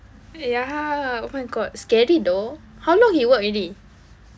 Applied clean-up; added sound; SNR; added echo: none; none; none; none.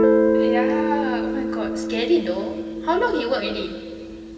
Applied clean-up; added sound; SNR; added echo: none; Guitar; -3 dB; reverberation time 2.0 s.